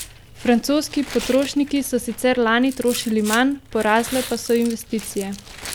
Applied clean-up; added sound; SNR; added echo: none; Rattle + Tearing; 15 dB; none.